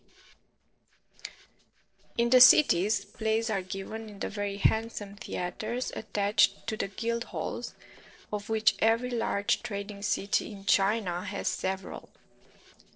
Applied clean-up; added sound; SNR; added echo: neural separator model SepFormer DNS4.